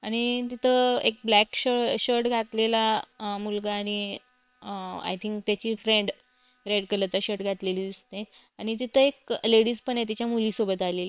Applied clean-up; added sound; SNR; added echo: neural separator model SepFormer WHAM!.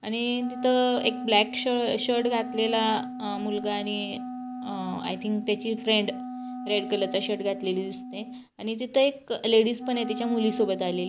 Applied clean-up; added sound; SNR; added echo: none; Wind instrument, woodwind instrument; 9 dB; none.